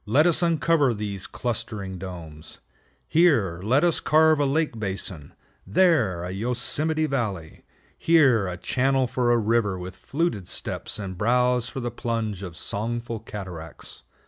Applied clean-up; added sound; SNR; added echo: none; none; none; none.